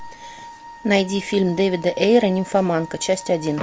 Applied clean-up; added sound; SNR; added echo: none; Wind instrument, woodwind instrument; 19 dB; none.